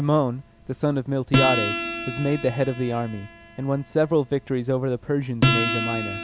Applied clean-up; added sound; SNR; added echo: none; Acoustic guitar; 3 dB; none.